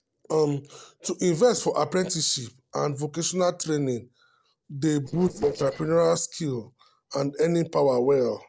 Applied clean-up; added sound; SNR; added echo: neural separator model SepFormer DNS4.